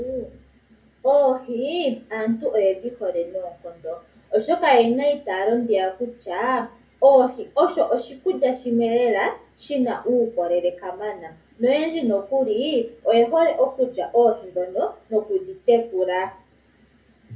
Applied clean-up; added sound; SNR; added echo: none; none; none; reverberation time 0.3 s.